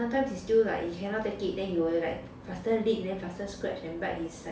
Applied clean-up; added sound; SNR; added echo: none; none; none; none.